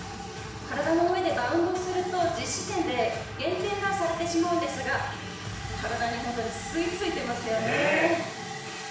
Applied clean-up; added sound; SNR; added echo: none; Bowed string instrument; 20 dB; reverberation time 0.6 s.